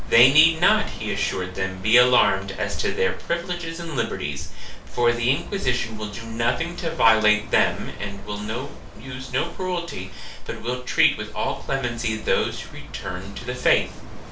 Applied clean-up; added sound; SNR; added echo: none; Walk, footsteps / Waves, surf / Wind; 16 dB; reverberation time 0.3 s.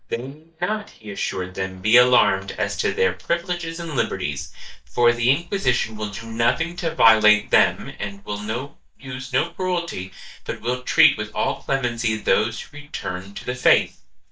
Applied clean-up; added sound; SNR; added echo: neural mask model DeepFilterNet 3.